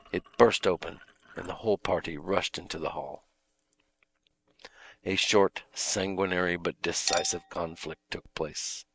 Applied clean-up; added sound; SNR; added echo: neural mask model RNNoise.